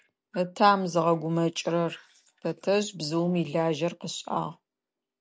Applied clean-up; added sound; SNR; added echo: none; none; none; none.